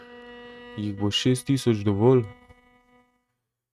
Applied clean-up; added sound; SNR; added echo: neural mask model RNNoise.